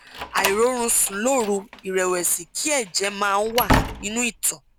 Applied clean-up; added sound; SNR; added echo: none; Slam; 6 dB; none.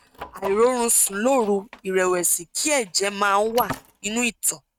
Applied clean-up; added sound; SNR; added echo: neural mask model RNNoise.